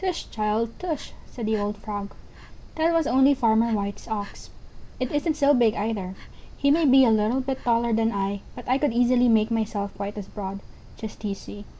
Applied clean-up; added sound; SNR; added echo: none; Breathing; 18 dB; none.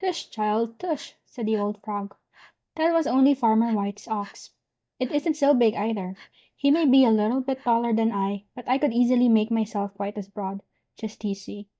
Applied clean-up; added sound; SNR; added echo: neural mask model DeepFilterNet 3.